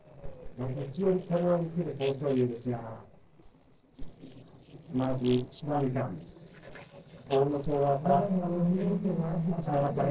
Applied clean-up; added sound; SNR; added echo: neural separator model SepFormer DNS4.